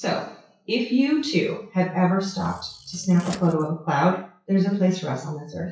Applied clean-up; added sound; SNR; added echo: classical method WPE with log-MMSE.